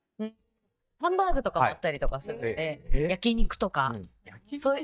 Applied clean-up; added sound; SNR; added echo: neural mask model DeepFilterNet 3.